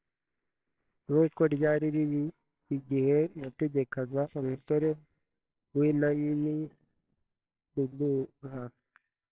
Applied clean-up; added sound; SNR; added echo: neural separator model SepFormer WHAMR!.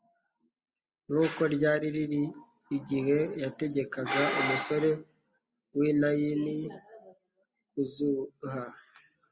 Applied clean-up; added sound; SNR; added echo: none; none; none; none.